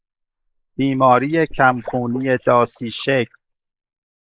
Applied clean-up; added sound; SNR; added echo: neural mask model Resemble Enhance denoiser.